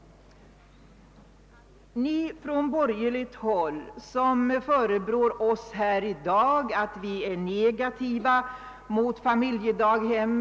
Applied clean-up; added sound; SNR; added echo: none; none; none; none.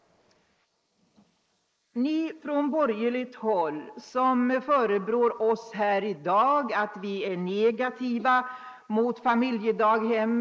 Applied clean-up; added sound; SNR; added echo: neural mask model Resemble Enhance denoiser.